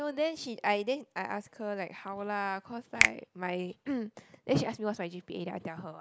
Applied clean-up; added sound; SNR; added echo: none; Finger snapping; 0 dB; none.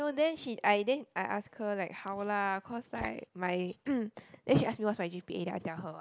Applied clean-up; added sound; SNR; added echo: neural mask model Resemble Enhance denoiser.